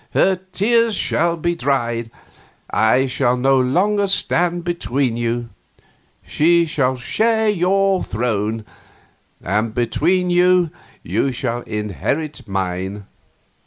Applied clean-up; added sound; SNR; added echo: none; none; none; none.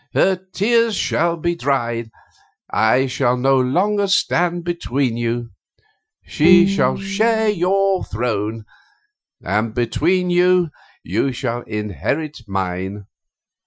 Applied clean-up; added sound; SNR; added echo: classical method Wiener filter.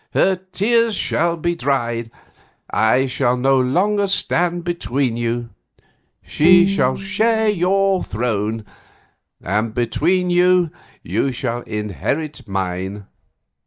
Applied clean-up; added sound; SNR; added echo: neural mask model DeepFilterNet 3.